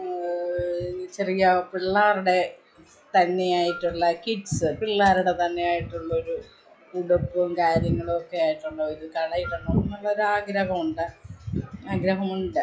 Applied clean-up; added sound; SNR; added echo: classical method log-MMSE.